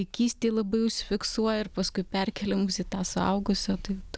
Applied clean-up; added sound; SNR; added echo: none; none; none; none.